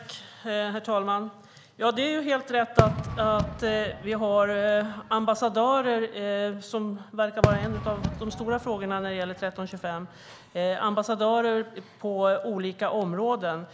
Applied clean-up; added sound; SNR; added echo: none; Fireworks; 5 dB; none.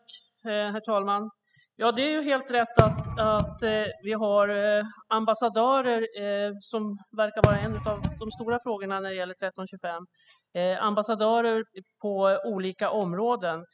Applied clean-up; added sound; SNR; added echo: classical method spectral subtraction.